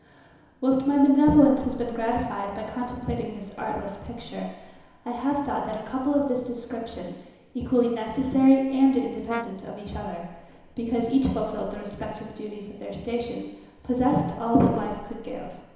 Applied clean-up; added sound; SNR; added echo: none; Brass instrument; 13 dB; reverberation time 1.0 s.